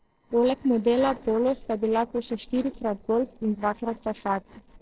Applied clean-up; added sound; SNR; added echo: neural separator model SepFormer DNS4.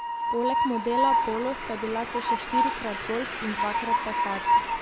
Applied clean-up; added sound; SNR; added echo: none; Train; -5 dB; none.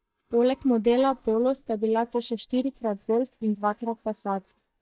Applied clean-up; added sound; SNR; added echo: neural mask model DeepFilterNet 3.